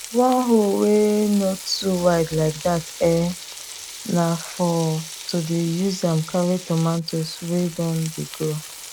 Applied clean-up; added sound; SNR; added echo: none; Frying (food); 15 dB; none.